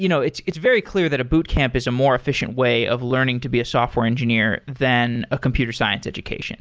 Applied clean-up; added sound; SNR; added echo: none; none; none; none.